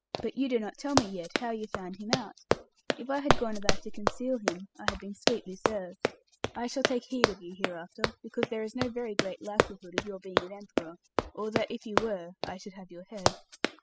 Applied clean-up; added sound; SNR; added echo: classical method spectral subtraction.